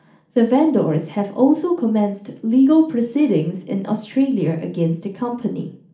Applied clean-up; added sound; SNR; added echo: none; none; none; reverberation time 0.4 s.